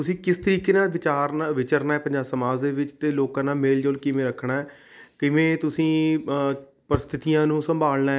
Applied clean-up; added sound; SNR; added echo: none; none; none; none.